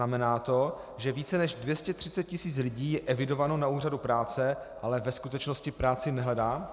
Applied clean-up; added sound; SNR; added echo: none; none; none; none.